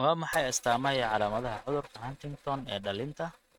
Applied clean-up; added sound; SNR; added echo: neural mask model RNNoise.